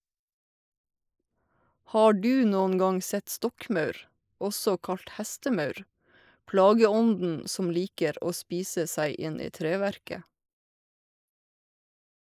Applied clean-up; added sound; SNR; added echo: neural mask model Resemble Enhance denoiser.